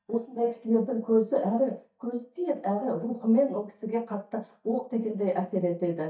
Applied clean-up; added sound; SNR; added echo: neural mask model DeepFilterNet 3.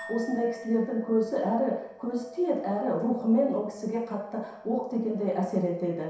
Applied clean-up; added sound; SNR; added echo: none; Chink, clink; 20 dB; reverberation time 0.7 s.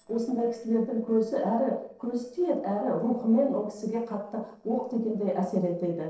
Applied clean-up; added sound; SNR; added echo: neural separator model SepFormer DNS4.